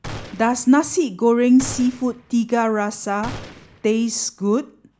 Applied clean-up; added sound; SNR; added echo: none; Gunshot, gunfire; 17 dB; none.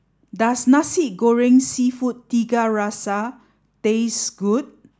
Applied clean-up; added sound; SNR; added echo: none; none; none; none.